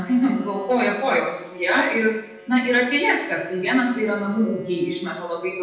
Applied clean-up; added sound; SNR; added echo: none; Bowed string instrument; 20 dB; reverberation time 0.9 s.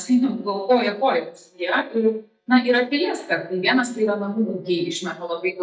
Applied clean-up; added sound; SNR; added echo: neural mask model DeepFilterNet 3.